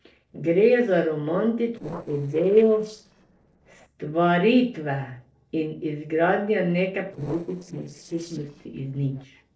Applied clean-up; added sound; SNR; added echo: neural separator model SepFormer DNS4.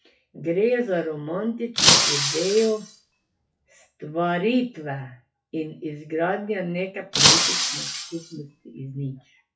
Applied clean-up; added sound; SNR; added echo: classical method WPE with log-MMSE.